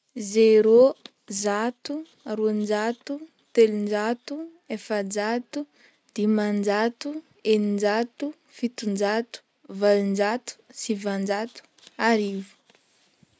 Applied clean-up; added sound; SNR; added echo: none; none; none; none.